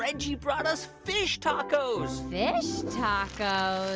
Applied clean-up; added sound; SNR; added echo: none; none; none; none.